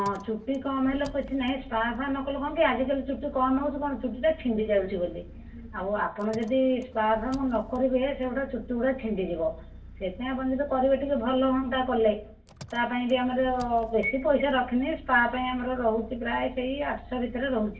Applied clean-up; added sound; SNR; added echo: none; Engine; 17 dB; reverberation time 0.2 s.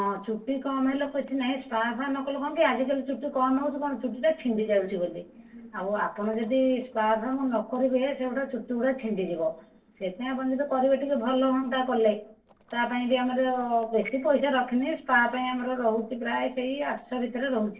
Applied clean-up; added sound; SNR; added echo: neural separator model SepFormer DNS4.